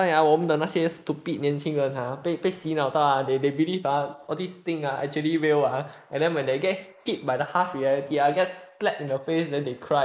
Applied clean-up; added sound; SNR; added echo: neural mask model Resemble Enhance denoiser.